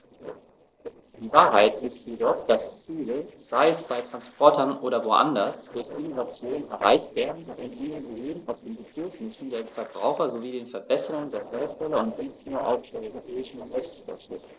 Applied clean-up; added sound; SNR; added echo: neural separator model SepFormer DNS4.